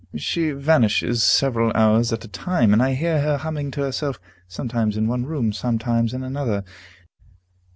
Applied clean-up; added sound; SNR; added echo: none; none; none; none.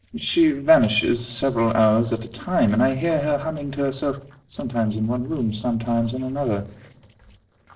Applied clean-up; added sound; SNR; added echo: neural separator model SepFormer DNS4.